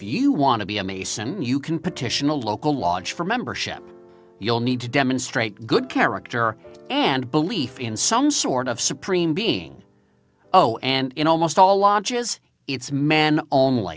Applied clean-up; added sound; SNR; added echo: none; none; none; none.